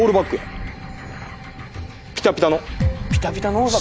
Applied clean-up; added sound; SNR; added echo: none; none; none; none.